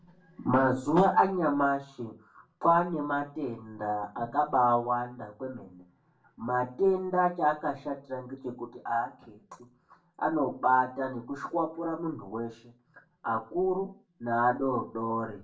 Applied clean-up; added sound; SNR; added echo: none; none; none; reverberation time 0.3 s.